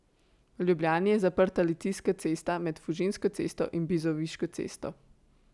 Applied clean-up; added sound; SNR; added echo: none; none; none; none.